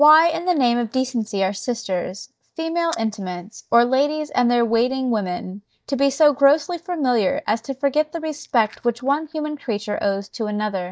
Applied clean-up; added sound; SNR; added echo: neural mask model DeepFilterNet 3.